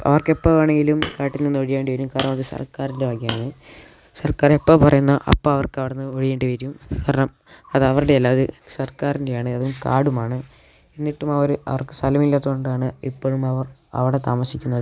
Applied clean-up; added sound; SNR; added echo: none; Hammer; 15 dB; none.